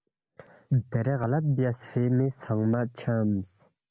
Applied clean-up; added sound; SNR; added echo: none; none; none; none.